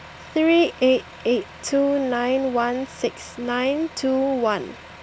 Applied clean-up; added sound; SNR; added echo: none; Truck; 19 dB; none.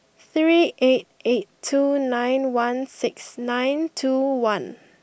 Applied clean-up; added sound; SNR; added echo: none; none; none; none.